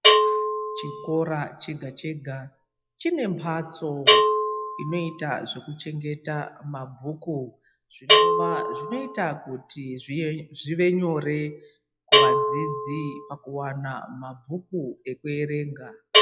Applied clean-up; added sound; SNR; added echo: classical method log-MMSE.